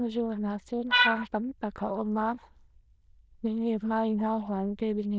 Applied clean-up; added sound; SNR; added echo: neural diffusion model UNIVERSE++.